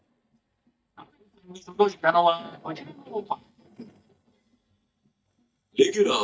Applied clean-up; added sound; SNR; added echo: neural mask model DeepFilterNet 3.